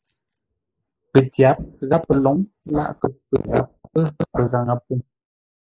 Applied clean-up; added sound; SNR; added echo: neural mask model Resemble Enhance denoiser.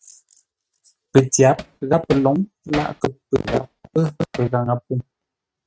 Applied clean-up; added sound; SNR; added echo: neural mask model RNNoise.